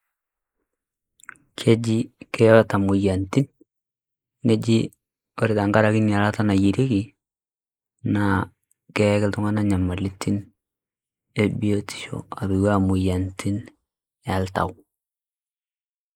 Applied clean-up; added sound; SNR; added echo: neural mask model Resemble Enhance denoiser.